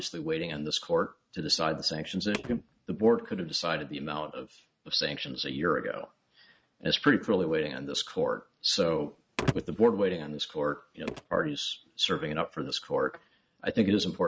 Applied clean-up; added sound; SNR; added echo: neural mask model RNNoise.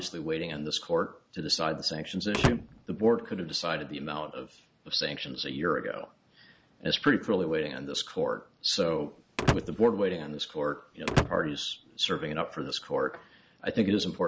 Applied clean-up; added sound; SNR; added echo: none; Slam / Wood; 3 dB; none.